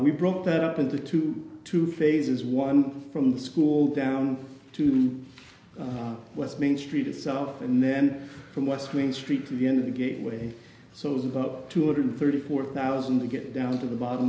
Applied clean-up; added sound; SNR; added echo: none; none; none; none.